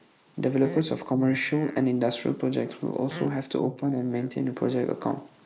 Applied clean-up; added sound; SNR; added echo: neural mask model Resemble Enhance denoiser.